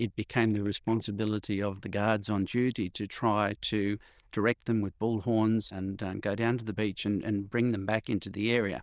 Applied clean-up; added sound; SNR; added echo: neural diffusion model UNIVERSE++.